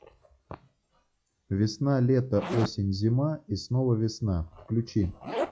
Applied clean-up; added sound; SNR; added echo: classical method log-MMSE.